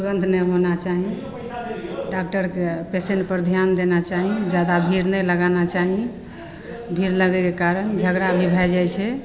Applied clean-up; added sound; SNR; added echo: none; none; none; none.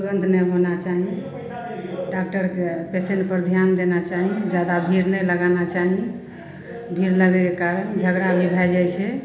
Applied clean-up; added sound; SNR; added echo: none; none; none; reverberation time 1.0 s.